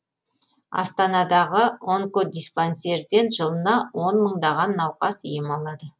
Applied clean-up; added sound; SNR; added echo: none; none; none; none.